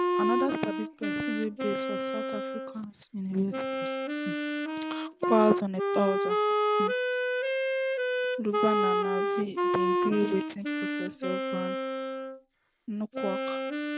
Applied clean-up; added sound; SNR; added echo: none; Wind instrument, woodwind instrument; -3 dB; none.